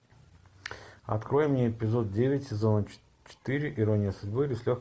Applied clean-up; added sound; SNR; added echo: none; none; none; none.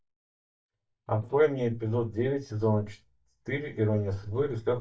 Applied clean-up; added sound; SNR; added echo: neural mask model DeepFilterNet 3.